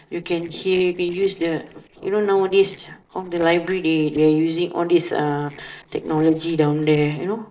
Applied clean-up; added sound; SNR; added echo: neural separator model SepFormer DNS4.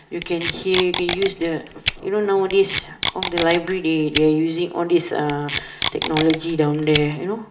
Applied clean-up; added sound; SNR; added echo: none; Packing tape, duct tape; 7 dB; reverberation time 0.5 s.